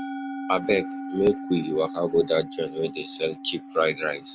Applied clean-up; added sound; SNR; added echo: none; Musical instrument; 10 dB; none.